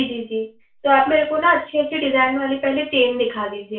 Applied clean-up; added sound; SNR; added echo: none; none; none; reverberation time 0.2 s.